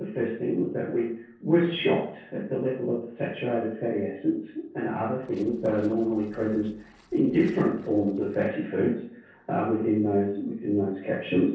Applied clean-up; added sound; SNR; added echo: neural separator model SepFormer DNS4.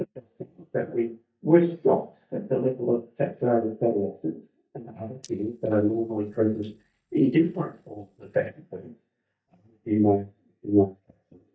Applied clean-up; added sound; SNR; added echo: neural mask model DeepFilterNet 3.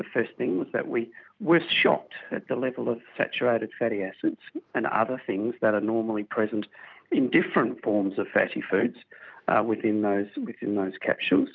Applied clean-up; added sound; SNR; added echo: none; none; none; none.